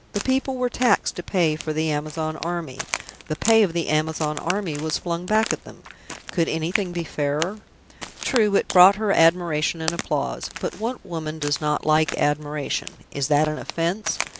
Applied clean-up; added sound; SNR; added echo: none; Crack; 13 dB; none.